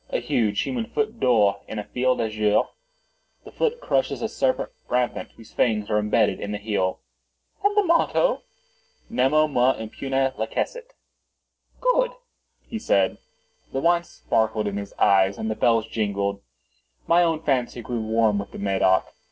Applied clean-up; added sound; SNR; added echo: neural separator model SepFormer DNS4.